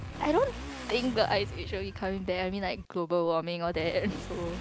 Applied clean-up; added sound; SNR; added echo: none; Motorcycle / Accelerating, revving, vroom; 10 dB; none.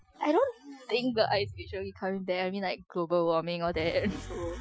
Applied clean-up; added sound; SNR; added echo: classical method Wiener filter.